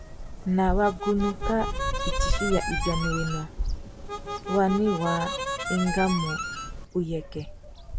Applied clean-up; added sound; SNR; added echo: none; Harmonica + Bird vocalization, bird call, bird song; 2 dB; none.